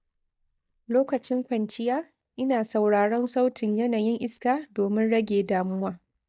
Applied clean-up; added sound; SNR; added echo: neural mask model DeepFilterNet 3.